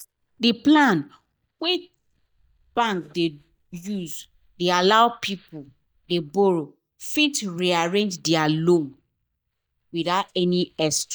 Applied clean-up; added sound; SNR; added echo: neural mask model DeepFilterNet 3.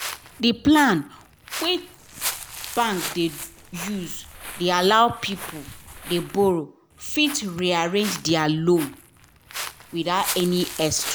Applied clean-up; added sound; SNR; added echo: none; Walk, footsteps; 12 dB; none.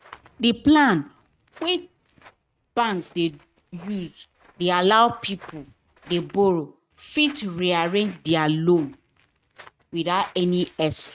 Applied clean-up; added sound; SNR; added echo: neural mask model RNNoise.